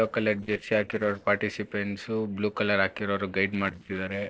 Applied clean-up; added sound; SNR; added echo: neural separator model SepFormer DNS4.